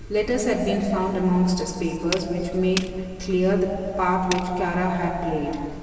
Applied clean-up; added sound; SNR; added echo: none; Tools; 15 dB; reverberation time 2.8 s.